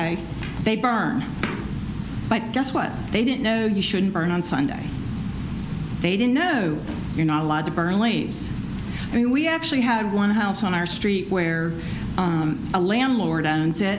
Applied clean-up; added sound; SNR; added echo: none; none; none; none.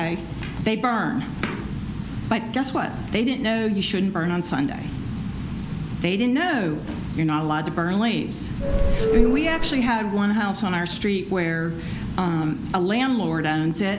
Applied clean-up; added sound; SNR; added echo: none; Subway, metro, underground / Doorbell; -3 dB; none.